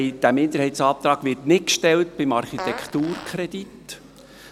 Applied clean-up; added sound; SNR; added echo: none; Fart; 14 dB; none.